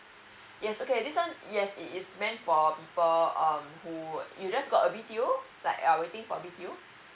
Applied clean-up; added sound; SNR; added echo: none; none; none; none.